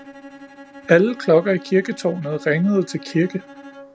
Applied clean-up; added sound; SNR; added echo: none; Bowed string instrument; 20 dB; none.